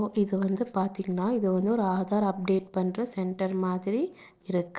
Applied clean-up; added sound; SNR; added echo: neural separator model SepFormer DNS4.